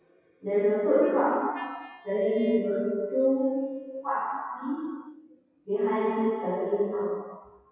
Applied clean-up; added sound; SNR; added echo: classical method WPE with log-MMSE.